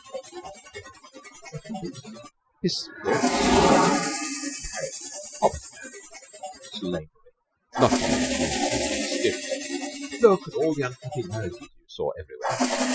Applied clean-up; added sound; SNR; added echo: classical method Wiener filter.